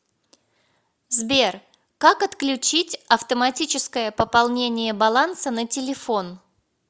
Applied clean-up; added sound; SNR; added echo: none; none; none; none.